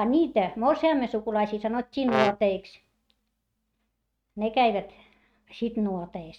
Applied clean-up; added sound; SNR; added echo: neural mask model RNNoise.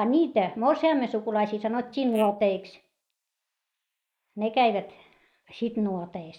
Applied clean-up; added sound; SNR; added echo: neural mask model Resemble Enhance denoiser.